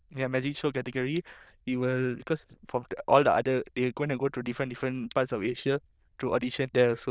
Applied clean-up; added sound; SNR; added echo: neural diffusion model UNIVERSE++.